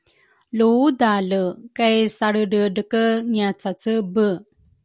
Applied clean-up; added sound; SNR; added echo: none; none; none; none.